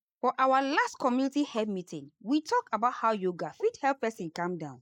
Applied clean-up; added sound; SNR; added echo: neural mask model Resemble Enhance denoiser.